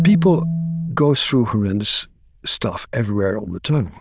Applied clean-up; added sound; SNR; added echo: neural diffusion model UNIVERSE++.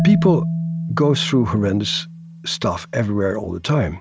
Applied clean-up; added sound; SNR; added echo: none; Marimba, xylophone; 6 dB; none.